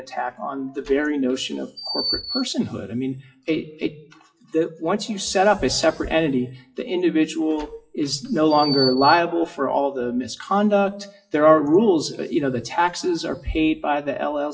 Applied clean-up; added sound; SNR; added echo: classical method WPE with log-MMSE.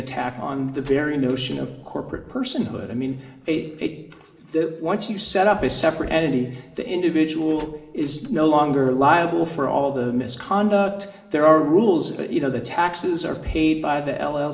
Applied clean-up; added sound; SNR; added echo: none; Door; 13 dB; reverberation time 1.4 s.